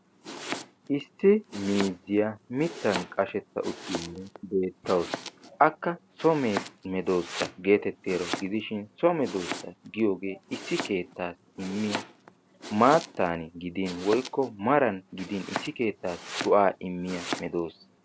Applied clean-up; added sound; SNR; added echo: none; Domestic sounds, home sounds; 12 dB; none.